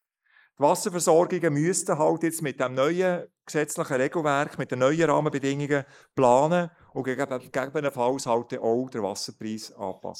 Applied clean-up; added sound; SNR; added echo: neural mask model Resemble Enhance denoiser.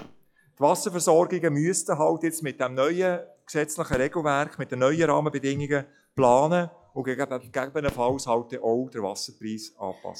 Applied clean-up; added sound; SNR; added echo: classical method log-MMSE.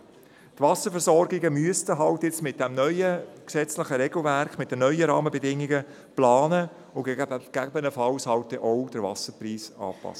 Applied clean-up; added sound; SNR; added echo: none; none; none; none.